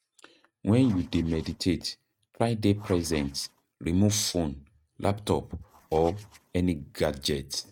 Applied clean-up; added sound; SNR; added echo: neural mask model RNNoise.